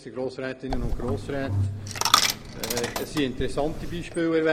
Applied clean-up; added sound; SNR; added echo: none; Coin (dropping); 0 dB; none.